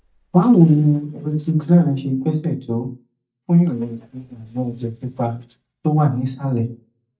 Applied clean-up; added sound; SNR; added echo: neural mask model DeepFilterNet 3.